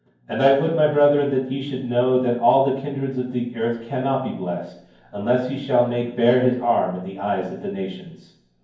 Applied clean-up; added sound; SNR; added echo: none; none; none; reverberation time 0.9 s.